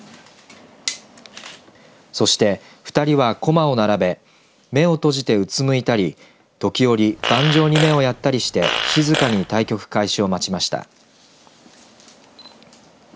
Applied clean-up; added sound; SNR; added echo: none; Fart; 4 dB; none.